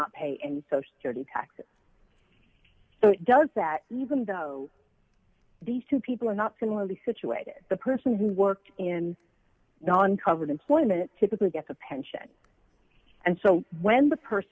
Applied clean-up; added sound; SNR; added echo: none; none; none; none.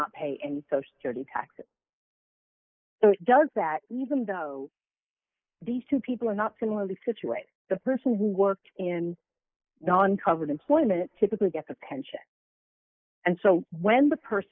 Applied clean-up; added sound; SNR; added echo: neural mask model Resemble Enhance denoiser.